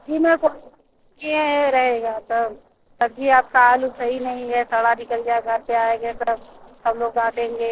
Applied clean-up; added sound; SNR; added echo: neural separator model SepFormer DNS4.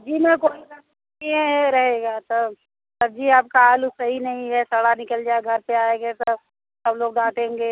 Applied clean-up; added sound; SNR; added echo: none; none; none; none.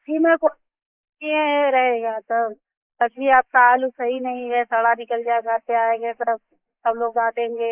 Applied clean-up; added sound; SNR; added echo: neural mask model Resemble Enhance denoiser.